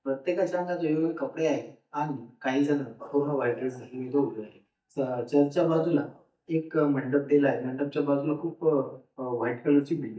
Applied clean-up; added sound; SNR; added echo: neural mask model DeepFilterNet 3.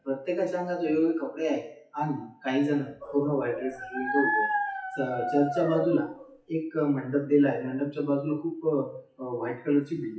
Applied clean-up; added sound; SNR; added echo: classical method WPE with log-MMSE.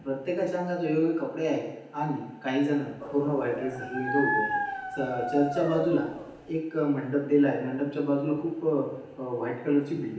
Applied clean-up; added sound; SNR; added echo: none; Dog; 5 dB; reverberation time 0.9 s.